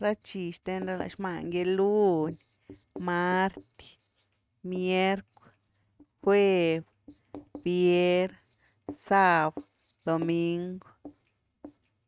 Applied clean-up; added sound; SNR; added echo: neural mask model RNNoise.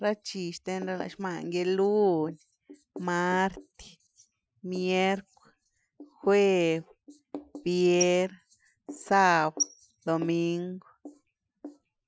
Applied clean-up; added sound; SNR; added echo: classical method Wiener filter.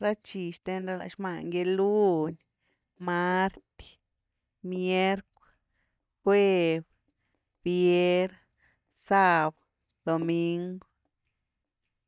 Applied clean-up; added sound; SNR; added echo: neural mask model DeepFilterNet 3.